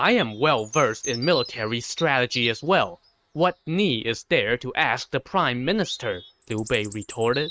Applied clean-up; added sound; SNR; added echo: neural mask model RNNoise.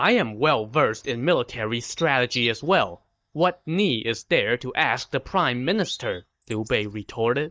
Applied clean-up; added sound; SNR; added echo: neural mask model DeepFilterNet 3.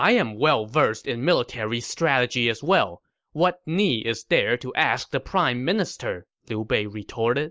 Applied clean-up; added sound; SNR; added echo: none; none; none; none.